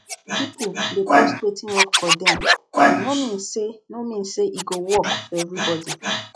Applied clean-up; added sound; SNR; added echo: classical method log-MMSE.